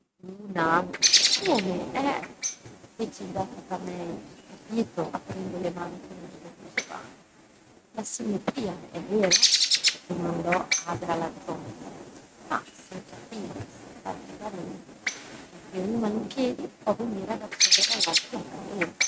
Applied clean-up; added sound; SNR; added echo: neural mask model RNNoise.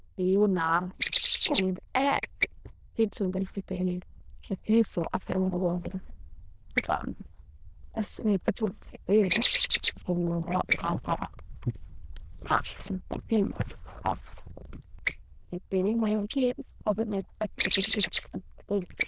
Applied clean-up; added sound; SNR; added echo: neural diffusion model UNIVERSE++.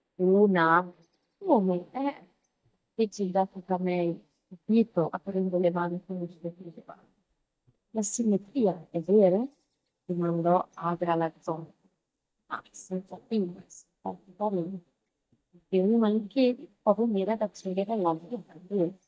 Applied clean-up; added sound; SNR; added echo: neural mask model DeepFilterNet 3.